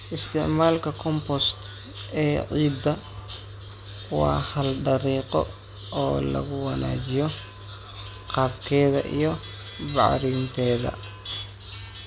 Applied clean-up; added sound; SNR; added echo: none; none; none; none.